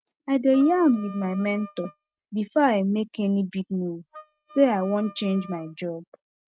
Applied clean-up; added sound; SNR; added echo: neural mask model RNNoise.